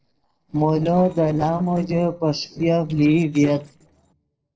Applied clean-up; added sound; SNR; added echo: neural separator model SepFormer DNS4.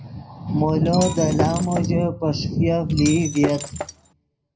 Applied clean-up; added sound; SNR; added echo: none; Shatter; 9 dB; reverberation time 0.4 s.